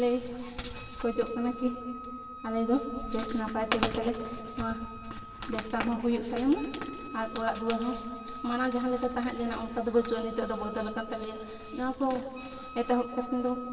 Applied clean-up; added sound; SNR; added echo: none; Wind instrument, woodwind instrument; 14 dB; reverberation time 2.3 s.